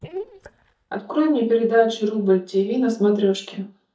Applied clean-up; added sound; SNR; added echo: neural mask model DeepFilterNet 3.